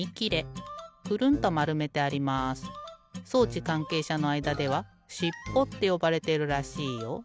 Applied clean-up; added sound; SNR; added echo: none; none; none; none.